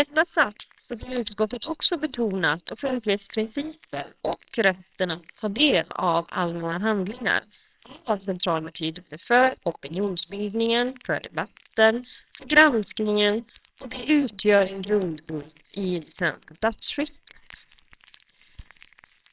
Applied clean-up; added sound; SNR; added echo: neural separator model SepFormer WHAMR!.